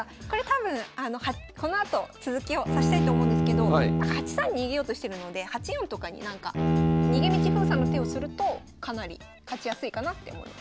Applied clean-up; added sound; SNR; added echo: none; Bowed string instrument; -4 dB; none.